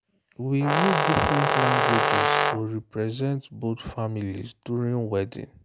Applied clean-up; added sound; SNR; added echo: none; Brass instrument; -5 dB; none.